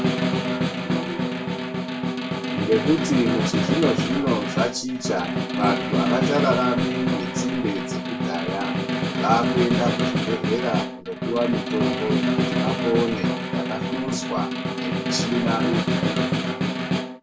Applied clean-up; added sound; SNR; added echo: none; Snare drum; -3 dB; reverberation time 0.2 s.